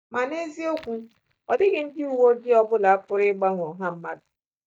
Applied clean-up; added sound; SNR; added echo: neural mask model DeepFilterNet 3.